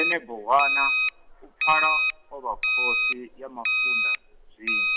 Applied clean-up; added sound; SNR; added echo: none; Alarm; -4 dB; reverberation time 0.3 s.